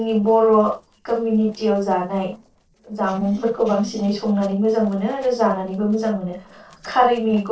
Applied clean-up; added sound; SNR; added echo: neural separator model SepFormer DNS4.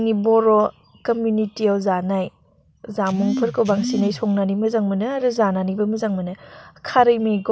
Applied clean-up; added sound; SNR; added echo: none; none; none; none.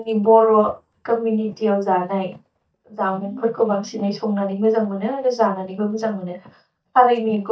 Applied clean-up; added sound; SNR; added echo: neural mask model DeepFilterNet 3.